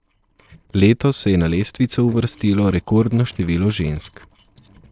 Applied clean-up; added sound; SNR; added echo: neural separator model SepFormer DNS4.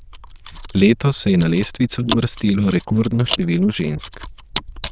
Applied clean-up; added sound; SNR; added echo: neural diffusion model UNIVERSE++.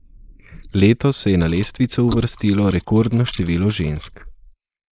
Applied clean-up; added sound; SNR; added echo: neural mask model Resemble Enhance denoiser.